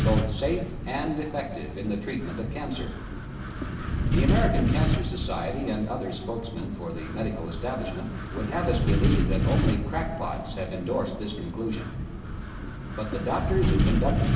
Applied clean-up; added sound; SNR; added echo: none; Wind; -3 dB; reverberation time 1.0 s.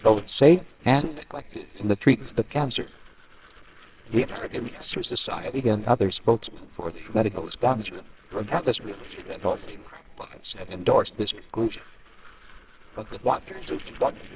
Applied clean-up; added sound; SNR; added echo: neural separator model SepFormer WHAMR!.